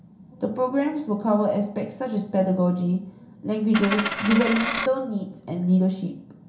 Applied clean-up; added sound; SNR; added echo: none; Coin (dropping); 2 dB; reverberation time 0.3 s.